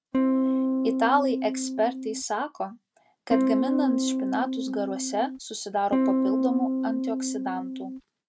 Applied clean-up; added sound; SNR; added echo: neural mask model RNNoise.